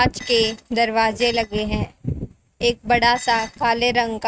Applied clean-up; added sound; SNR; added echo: neural mask model RNNoise.